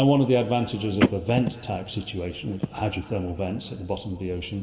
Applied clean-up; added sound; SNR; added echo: none; Telephone; 4 dB; reverberation time 2.3 s.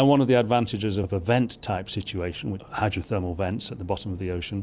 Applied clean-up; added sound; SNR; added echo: none; none; none; none.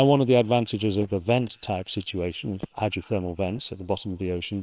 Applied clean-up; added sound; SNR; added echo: neural separator model SepFormer WHAMR!.